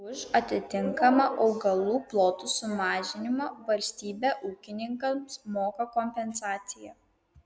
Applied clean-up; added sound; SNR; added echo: none; none; none; none.